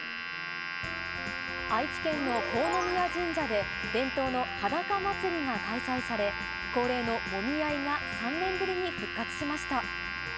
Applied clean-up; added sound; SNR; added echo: none; Domestic sounds, home sounds; 4 dB; none.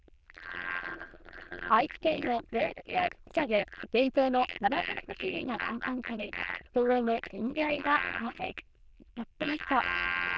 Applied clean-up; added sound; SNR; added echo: neural diffusion model UNIVERSE++.